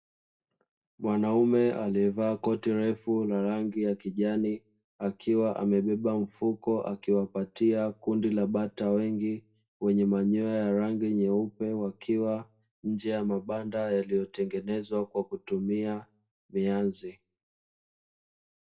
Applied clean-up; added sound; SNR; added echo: none; none; none; reverberation time 0.2 s.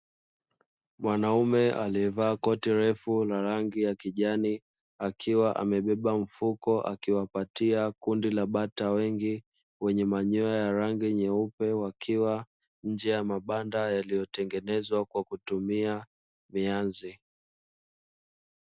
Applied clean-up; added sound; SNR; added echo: none; none; none; none.